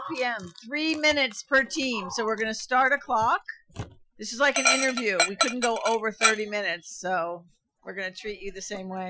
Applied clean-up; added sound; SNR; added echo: classical method Wiener filter.